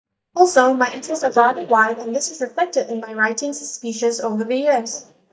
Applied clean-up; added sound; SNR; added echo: neural mask model DeepFilterNet 3.